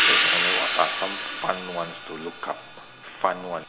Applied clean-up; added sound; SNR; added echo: none; Hi-hat; -3 dB; none.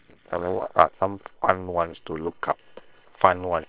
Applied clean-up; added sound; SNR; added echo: neural separator model SepFormer WHAM!.